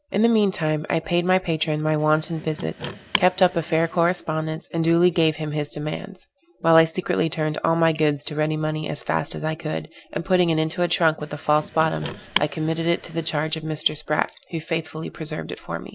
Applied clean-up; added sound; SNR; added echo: none; Car; 11 dB; none.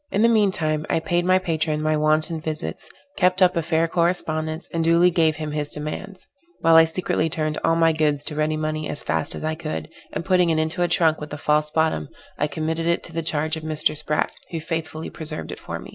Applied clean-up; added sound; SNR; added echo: none; none; none; none.